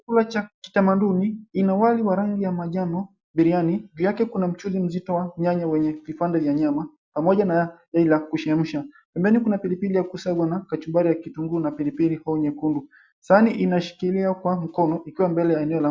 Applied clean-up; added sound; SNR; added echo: none; none; none; none.